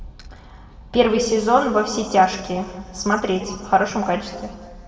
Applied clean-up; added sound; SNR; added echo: none; none; none; reverberation time 1.5 s.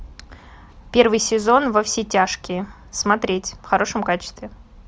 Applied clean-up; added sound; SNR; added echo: none; none; none; none.